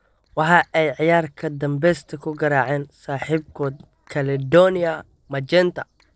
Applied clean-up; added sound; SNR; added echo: neural separator model SepFormer DNS4.